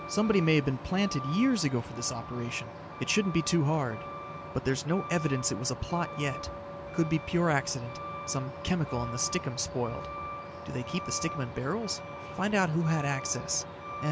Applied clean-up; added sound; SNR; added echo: none; Truck; 9 dB; none.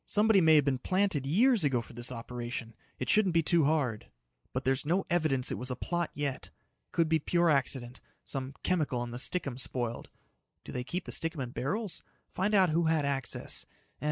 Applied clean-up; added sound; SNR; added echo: none; none; none; none.